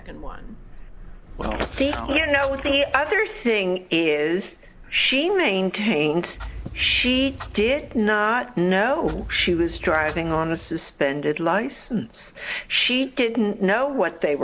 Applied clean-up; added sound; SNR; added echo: none; Clock; 14 dB; none.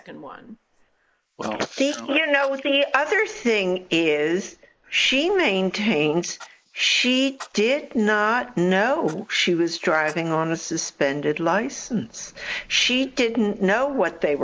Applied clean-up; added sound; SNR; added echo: neural mask model Resemble Enhance denoiser.